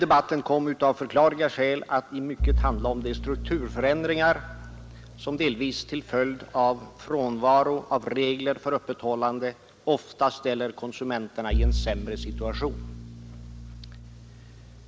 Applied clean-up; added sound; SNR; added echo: none; Bowed string instrument; 7 dB; none.